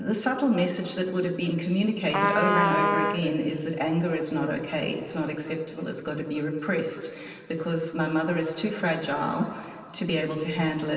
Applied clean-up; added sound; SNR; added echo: none; Trumpet; -2 dB; reverberation time 2.4 s.